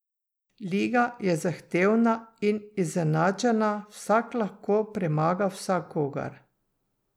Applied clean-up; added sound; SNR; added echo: none; none; none; none.